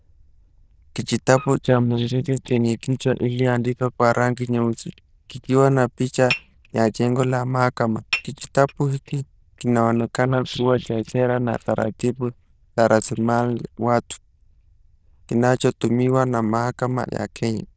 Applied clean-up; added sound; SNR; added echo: neural diffusion model UNIVERSE++.